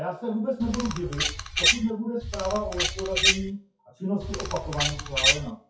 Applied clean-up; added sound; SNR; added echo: classical method WPE with log-MMSE.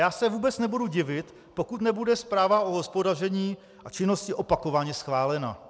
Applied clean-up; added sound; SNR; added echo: none; none; none; none.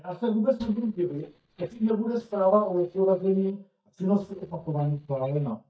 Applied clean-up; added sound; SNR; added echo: neural mask model DeepFilterNet 3.